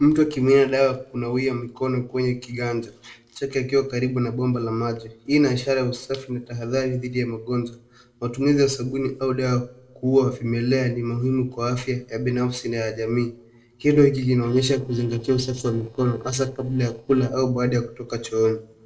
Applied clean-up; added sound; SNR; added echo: neural separator model SepFormer DNS4.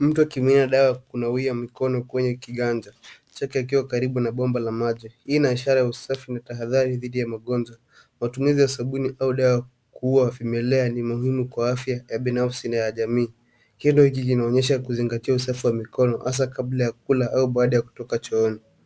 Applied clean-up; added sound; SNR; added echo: none; none; none; none.